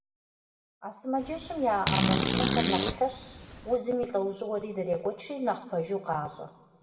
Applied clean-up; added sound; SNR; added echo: none; Fart; -2 dB; reverberation time 1.3 s.